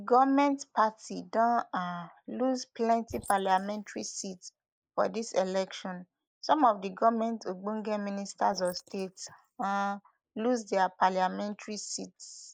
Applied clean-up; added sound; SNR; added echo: neural mask model Resemble Enhance denoiser.